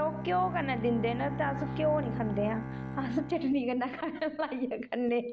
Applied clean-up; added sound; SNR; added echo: none; Bowed string instrument; 7 dB; none.